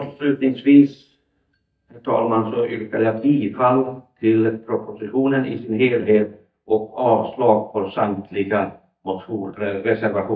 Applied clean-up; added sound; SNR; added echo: neural mask model DeepFilterNet 3.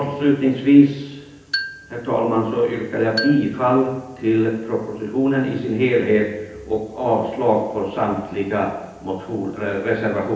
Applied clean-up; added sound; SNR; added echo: none; Marimba, xylophone; 12 dB; reverberation time 0.9 s.